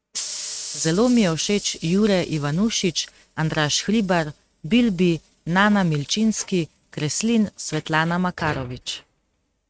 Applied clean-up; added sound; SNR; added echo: neural mask model RNNoise.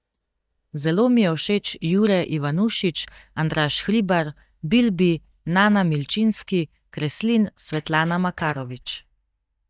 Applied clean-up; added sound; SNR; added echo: neural mask model DeepFilterNet 3.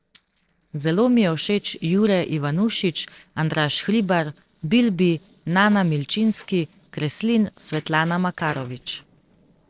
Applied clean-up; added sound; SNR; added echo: neural separator model SepFormer DNS4.